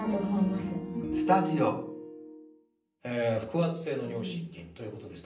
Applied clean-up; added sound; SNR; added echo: none; none; none; reverberation time 0.6 s.